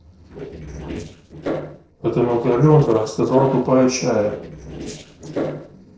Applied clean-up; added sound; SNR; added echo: neural separator model SepFormer DNS4.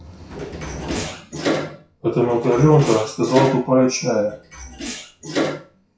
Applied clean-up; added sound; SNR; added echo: classical method WPE with log-MMSE.